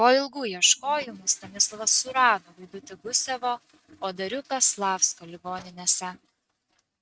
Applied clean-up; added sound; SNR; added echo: neural mask model RNNoise.